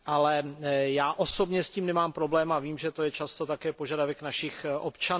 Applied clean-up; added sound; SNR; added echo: none; none; none; none.